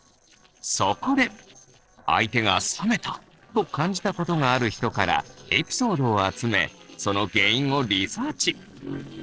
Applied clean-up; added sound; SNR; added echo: neural separator model SepFormer DNS4.